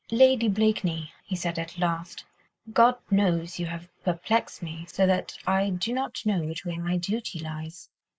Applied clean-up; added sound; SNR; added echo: neural mask model Resemble Enhance denoiser.